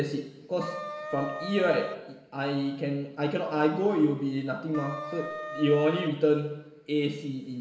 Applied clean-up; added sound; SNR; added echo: none; Wind instrument, woodwind instrument; 9 dB; reverberation time 1.1 s.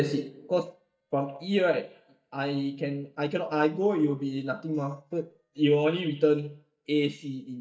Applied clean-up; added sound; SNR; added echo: neural mask model DeepFilterNet 3.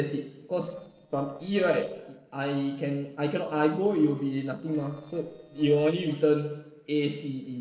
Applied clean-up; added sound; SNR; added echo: neural separator model SepFormer DNS4.